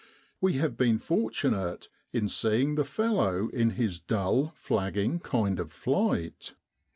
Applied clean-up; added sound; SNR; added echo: none; none; none; none.